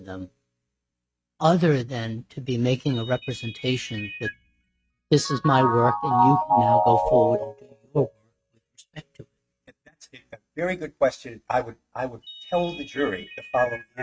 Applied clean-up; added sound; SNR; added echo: neural mask model RNNoise.